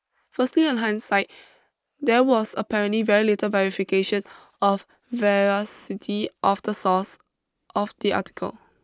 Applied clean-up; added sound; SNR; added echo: neural mask model Resemble Enhance denoiser.